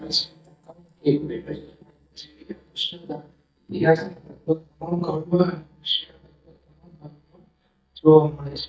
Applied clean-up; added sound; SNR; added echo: neural mask model DeepFilterNet 3.